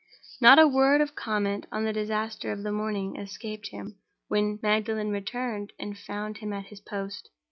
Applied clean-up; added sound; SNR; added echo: none; none; none; none.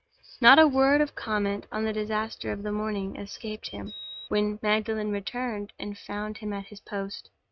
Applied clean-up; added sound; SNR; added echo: neural mask model RNNoise.